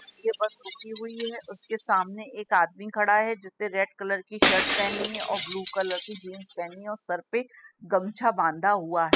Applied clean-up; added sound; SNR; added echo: classical method spectral subtraction.